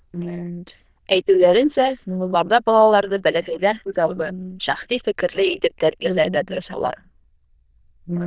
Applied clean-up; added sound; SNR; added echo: neural diffusion model UNIVERSE++.